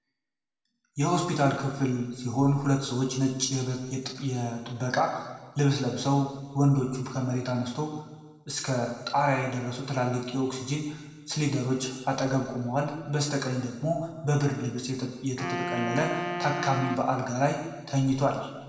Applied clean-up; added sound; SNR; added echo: none; Wind instrument, woodwind instrument; 7 dB; reverberation time 1.2 s.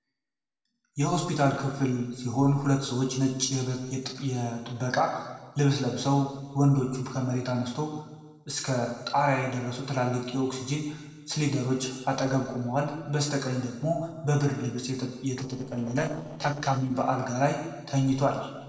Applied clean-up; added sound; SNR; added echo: neural separator model SepFormer DNS4.